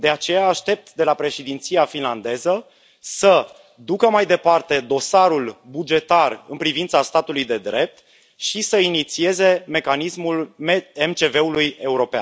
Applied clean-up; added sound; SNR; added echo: none; none; none; none.